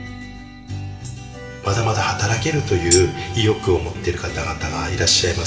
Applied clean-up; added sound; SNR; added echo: none; Tambourine; 4 dB; reverberation time 2.3 s.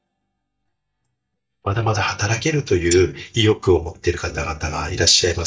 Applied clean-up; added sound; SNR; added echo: neural mask model DeepFilterNet 3.